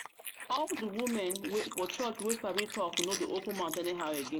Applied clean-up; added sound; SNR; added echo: neural mask model Resemble Enhance denoiser.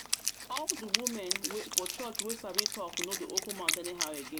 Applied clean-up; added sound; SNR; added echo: none; Wind instrument, woodwind instrument; -5 dB; none.